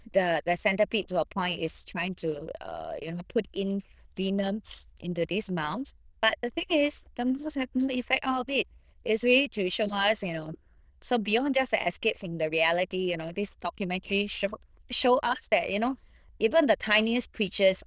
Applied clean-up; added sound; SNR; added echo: neural diffusion model UNIVERSE++.